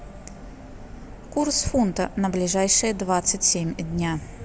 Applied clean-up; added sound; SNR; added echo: none; none; none; none.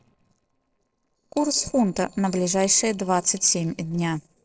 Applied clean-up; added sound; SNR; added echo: neural separator model SepFormer DNS4.